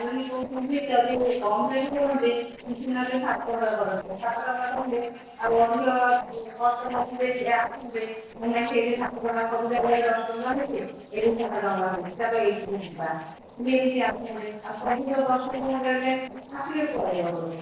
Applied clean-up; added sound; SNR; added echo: neural separator model SepFormer DNS4.